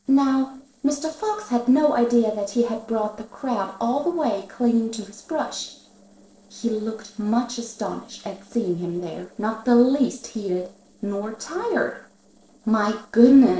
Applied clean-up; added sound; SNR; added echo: neural separator model SepFormer DNS4.